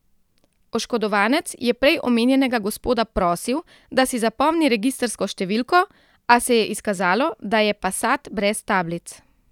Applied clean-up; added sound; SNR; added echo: none; none; none; none.